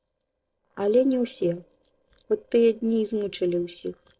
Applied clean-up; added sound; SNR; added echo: neural separator model SepFormer DNS4.